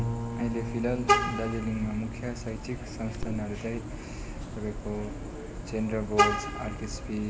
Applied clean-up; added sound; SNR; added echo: none; Bowed string instrument + Vehicle horn, car horn, honking; -2 dB; none.